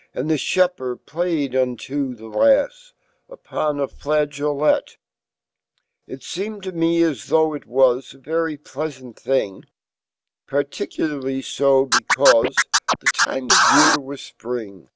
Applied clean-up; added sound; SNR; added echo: none; Scratching (performance technique); -3 dB; none.